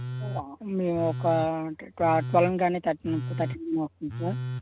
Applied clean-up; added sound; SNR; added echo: none; Telephone; 7 dB; none.